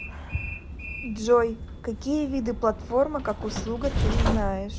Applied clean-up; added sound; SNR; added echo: none; Train; 3 dB; none.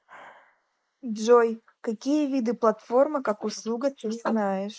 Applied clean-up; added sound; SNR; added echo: neural mask model Resemble Enhance denoiser.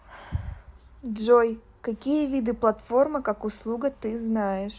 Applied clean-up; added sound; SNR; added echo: none; none; none; none.